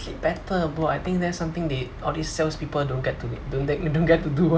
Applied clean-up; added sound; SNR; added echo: none; none; none; none.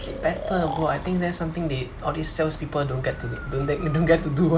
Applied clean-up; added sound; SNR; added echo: none; Breathing; 14 dB; none.